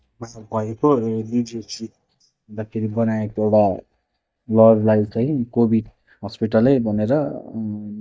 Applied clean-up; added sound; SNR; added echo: neural mask model DeepFilterNet 3.